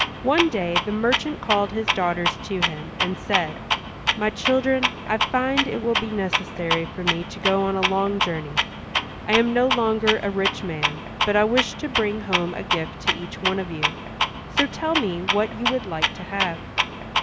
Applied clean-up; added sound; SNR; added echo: none; Clock; 1 dB; none.